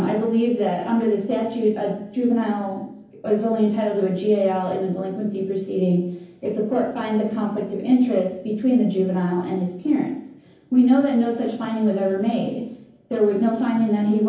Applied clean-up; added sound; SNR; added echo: none; none; none; reverberation time 0.7 s.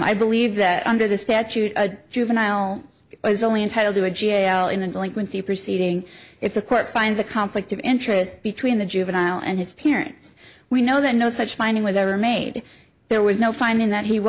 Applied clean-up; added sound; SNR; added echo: none; none; none; none.